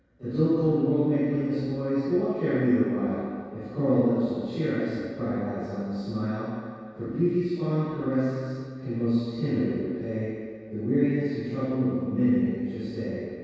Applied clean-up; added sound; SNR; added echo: none; none; none; reverberation time 2.0 s.